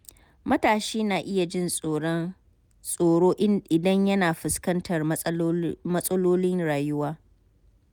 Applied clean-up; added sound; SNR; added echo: none; none; none; none.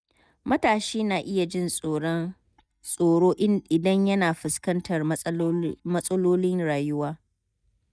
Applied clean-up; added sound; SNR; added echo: neural mask model DeepFilterNet 3.